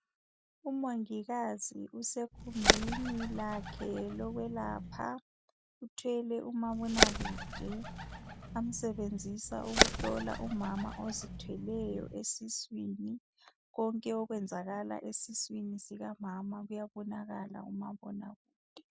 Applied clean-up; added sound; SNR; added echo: none; Bird; -4 dB; none.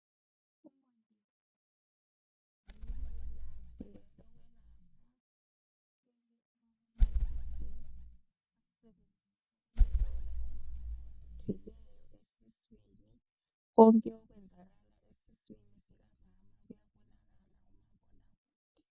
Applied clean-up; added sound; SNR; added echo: neural mask model DeepFilterNet 3.